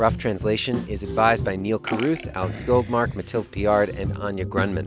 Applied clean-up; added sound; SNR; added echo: none; Burping, eructation; 16 dB; none.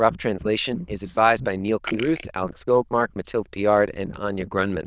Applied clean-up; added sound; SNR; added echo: neural diffusion model UNIVERSE++.